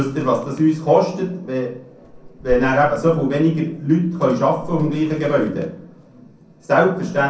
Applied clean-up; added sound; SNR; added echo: none; Drawer open or close; 18 dB; reverberation time 0.6 s.